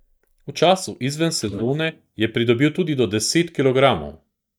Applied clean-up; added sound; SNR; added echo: neural mask model DeepFilterNet 3.